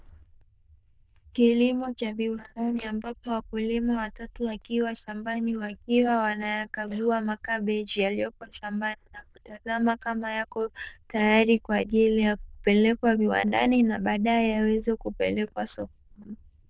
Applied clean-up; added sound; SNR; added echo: neural diffusion model UNIVERSE++.